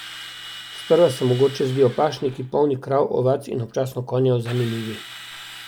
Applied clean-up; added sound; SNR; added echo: none; Drill; 17 dB; none.